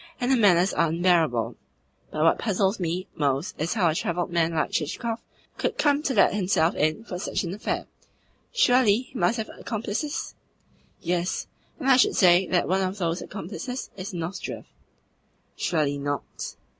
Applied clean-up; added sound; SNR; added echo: none; none; none; none.